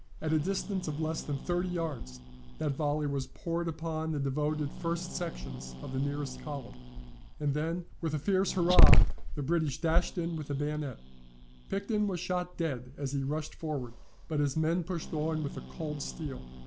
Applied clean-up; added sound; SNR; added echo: none; Growling; -2 dB; none.